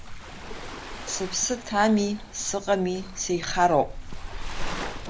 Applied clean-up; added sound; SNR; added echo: none; Waves, surf; 7 dB; none.